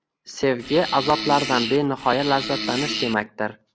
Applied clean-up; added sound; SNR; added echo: none; Fart; 6 dB; none.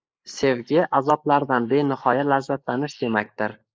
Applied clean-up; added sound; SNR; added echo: neural mask model Resemble Enhance denoiser.